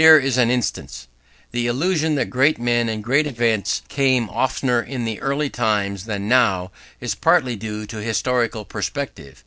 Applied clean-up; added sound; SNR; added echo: neural separator model SepFormer DNS4.